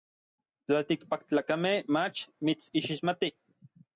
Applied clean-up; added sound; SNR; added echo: none; none; none; none.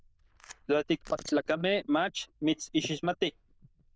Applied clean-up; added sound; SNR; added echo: neural diffusion model UNIVERSE++.